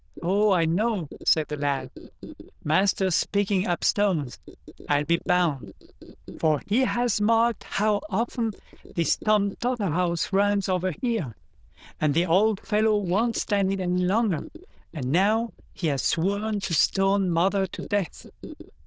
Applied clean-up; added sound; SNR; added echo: neural diffusion model UNIVERSE++.